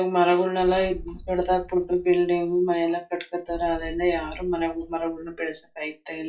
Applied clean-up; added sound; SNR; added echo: none; Boom; 17 dB; reverberation time 0.2 s.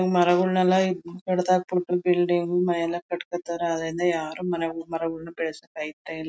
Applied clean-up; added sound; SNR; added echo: none; none; none; none.